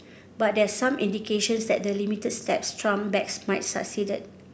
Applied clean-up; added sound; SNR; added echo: none; none; none; none.